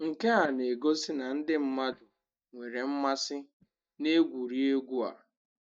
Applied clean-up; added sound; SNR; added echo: neural mask model DeepFilterNet 3.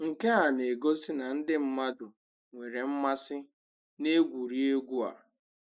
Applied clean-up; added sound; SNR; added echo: neural mask model Resemble Enhance denoiser.